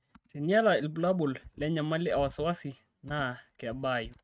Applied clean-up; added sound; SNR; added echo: neural mask model RNNoise.